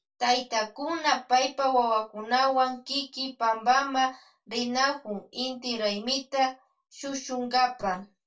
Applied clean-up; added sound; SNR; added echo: none; none; none; reverberation time 0.2 s.